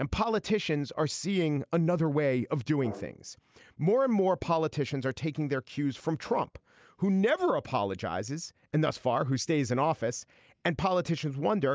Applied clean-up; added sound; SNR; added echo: neural mask model Resemble Enhance denoiser.